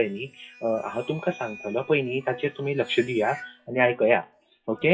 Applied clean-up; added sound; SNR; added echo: classical method WPE with log-MMSE.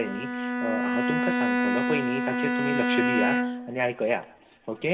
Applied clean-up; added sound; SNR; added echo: none; Bowed string instrument; -3 dB; reverberation time 0.7 s.